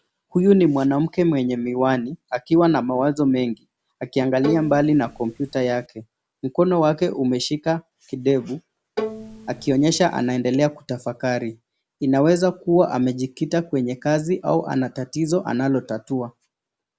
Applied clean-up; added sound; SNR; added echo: none; Bowed string instrument; 11 dB; none.